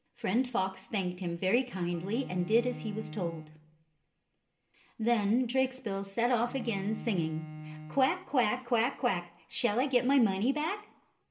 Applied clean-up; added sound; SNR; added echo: none; Bowed string instrument; 14 dB; reverberation time 0.5 s.